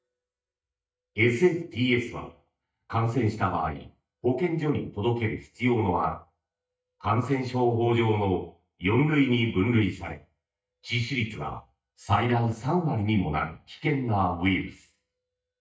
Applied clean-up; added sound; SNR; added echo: neural mask model DeepFilterNet 3.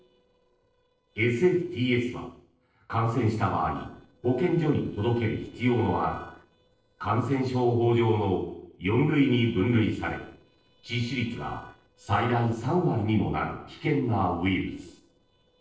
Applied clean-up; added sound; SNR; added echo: neural separator model SepFormer DNS4.